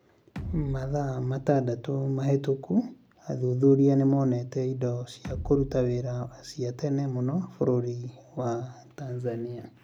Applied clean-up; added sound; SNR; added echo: none; Bass drum; 12 dB; none.